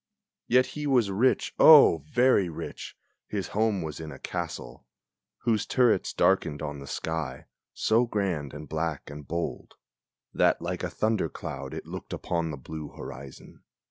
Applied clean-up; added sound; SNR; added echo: none; none; none; none.